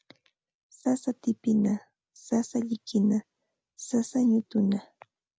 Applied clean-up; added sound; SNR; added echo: none; none; none; none.